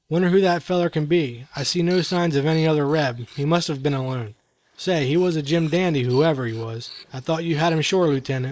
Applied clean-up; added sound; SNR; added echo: neural mask model Resemble Enhance denoiser.